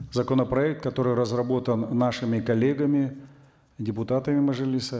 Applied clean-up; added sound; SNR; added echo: none; none; none; none.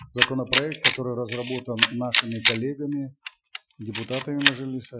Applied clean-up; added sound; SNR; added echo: classical method Wiener filter.